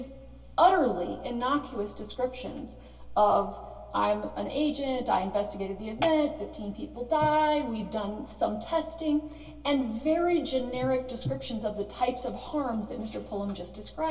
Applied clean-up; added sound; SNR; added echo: none; none; none; reverberation time 0.2 s.